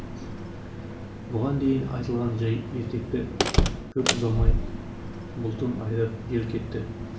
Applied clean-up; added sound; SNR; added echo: none; Slam; 0 dB; reverberation time 0.5 s.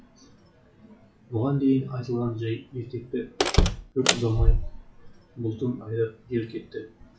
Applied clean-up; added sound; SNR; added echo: classical method WPE with log-MMSE.